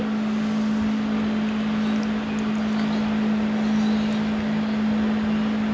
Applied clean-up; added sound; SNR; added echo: none; none; none; none.